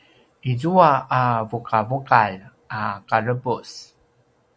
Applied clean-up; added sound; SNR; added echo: none; none; none; none.